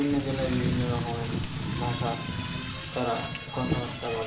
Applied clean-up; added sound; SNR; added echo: none; Toilet flush / Door; 7 dB; reverberation time 0.8 s.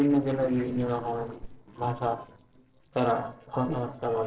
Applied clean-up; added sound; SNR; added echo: neural separator model SepFormer DNS4.